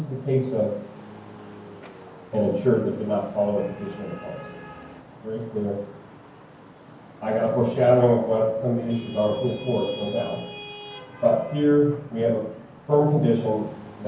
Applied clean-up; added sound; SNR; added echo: none; Traffic noise, roadway noise / Vehicle horn, car horn, honking; 18 dB; reverberation time 0.9 s.